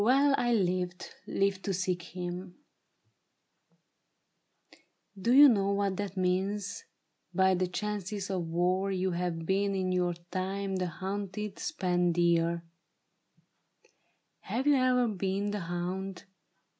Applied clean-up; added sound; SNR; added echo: none; none; none; none.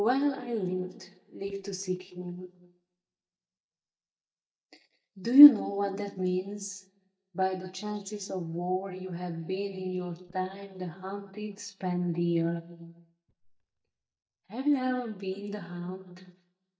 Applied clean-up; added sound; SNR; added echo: neural mask model DeepFilterNet 3.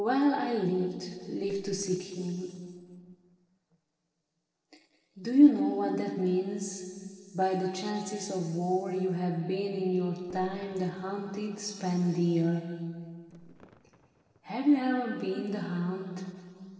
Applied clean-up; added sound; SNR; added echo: neural separator model SepFormer DNS4.